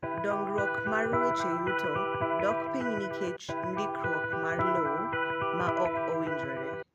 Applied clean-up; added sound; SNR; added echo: none; Electric guitar; -4 dB; none.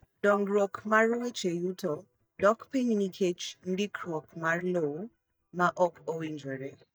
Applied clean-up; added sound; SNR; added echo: neural mask model DeepFilterNet 3.